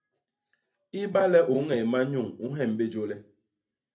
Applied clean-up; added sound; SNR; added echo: none; none; none; reverberation time 0.3 s.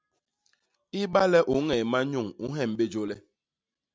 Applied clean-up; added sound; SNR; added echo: none; none; none; none.